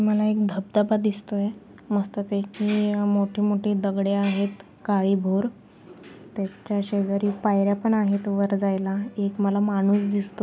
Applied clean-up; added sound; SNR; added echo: none; none; none; none.